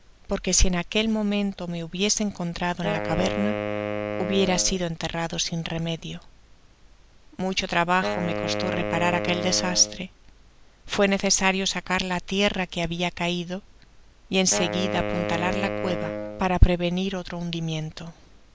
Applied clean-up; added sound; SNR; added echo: none; Wind instrument, woodwind instrument; 6 dB; none.